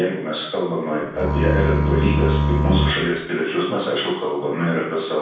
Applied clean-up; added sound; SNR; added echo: none; Bowed string instrument; -2 dB; reverberation time 0.6 s.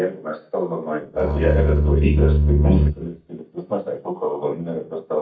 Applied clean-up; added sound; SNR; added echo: neural mask model DeepFilterNet 3.